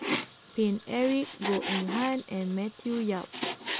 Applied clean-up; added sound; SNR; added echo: none; Frying (food); 6 dB; none.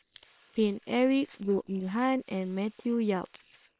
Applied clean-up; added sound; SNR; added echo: neural separator model SepFormer WHAM!.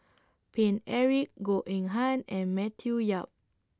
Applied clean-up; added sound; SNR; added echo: none; none; none; none.